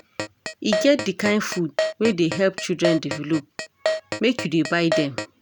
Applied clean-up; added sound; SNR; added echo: none; Keyboard (musical); 5 dB; none.